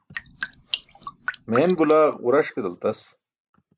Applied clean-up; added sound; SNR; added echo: none; Drip; 9 dB; none.